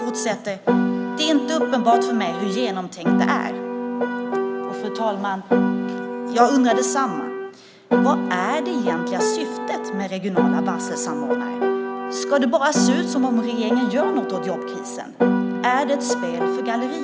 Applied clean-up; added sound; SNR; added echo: none; Piano; -1 dB; none.